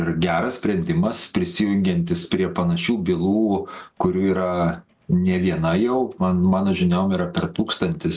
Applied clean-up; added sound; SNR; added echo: none; none; none; none.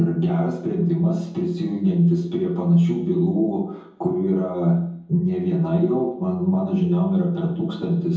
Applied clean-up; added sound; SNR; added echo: none; none; none; reverberation time 0.7 s.